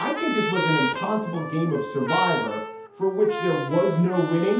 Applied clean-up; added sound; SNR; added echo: none; Trumpet; 6 dB; reverberation time 0.5 s.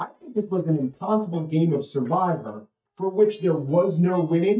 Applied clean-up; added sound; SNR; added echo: neural mask model DeepFilterNet 3.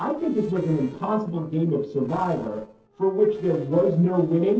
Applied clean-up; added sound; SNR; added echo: neural separator model SepFormer DNS4.